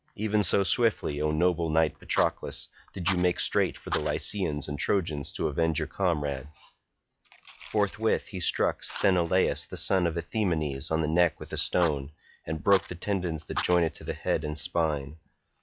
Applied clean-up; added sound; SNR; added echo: classical method log-MMSE.